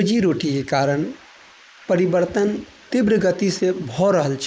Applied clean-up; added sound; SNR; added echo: neural mask model Resemble Enhance denoiser.